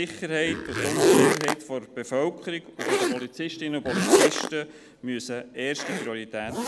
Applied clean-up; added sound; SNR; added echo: none; Zipper (clothing); -4 dB; none.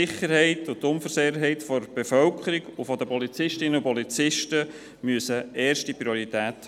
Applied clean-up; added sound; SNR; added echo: none; none; none; none.